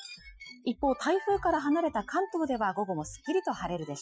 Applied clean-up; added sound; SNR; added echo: classical method Wiener filter.